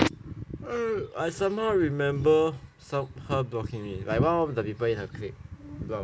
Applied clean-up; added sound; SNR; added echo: none; none; none; none.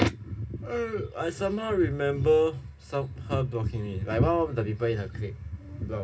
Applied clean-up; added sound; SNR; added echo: none; none; none; reverberation time 0.4 s.